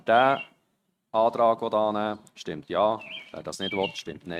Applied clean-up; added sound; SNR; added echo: neural mask model RNNoise.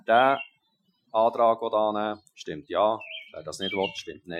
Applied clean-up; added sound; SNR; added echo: classical method Wiener filter.